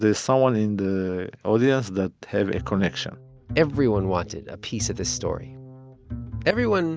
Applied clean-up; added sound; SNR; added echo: none; none; none; none.